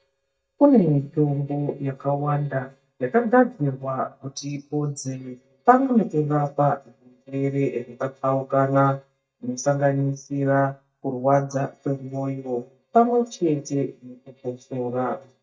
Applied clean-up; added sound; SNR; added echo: neural mask model DeepFilterNet 3.